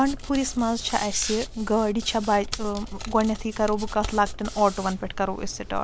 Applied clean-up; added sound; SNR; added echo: none; Hands; 9 dB; none.